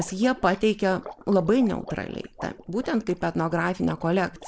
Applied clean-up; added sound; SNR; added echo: neural mask model Resemble Enhance denoiser.